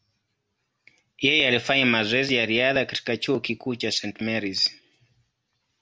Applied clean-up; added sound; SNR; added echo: none; none; none; none.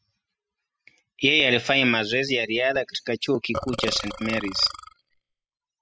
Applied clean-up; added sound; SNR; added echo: classical method spectral subtraction.